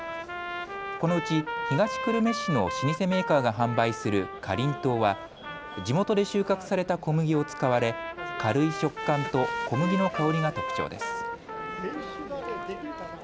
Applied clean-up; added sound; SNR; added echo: none; Trumpet; 7 dB; none.